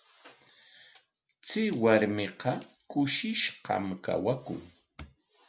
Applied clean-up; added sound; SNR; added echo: none; none; none; none.